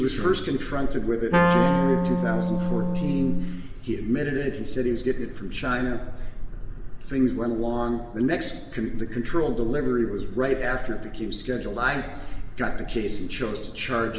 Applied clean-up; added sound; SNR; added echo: none; Wind instrument, woodwind instrument; -1 dB; reverberation time 1.1 s.